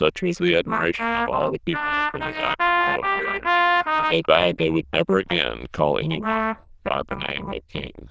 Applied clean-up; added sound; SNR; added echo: neural diffusion model UNIVERSE++.